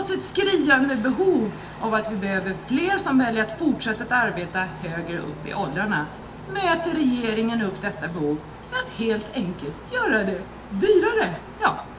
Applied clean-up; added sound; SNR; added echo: none; Cricket; 14 dB; reverberation time 0.6 s.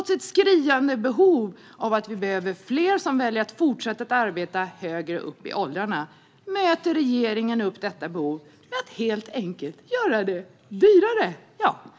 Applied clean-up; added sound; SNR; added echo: none; none; none; none.